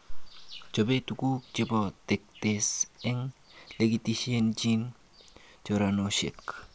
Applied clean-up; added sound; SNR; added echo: none; none; none; none.